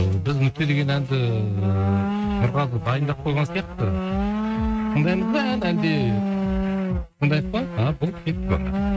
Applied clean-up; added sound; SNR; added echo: neural mask model RNNoise.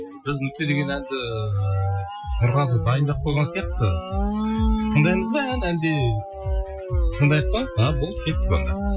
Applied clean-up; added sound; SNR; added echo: classical method Wiener filter.